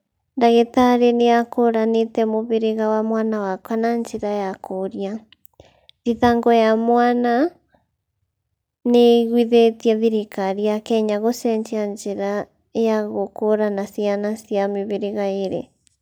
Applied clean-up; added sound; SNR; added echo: none; none; none; none.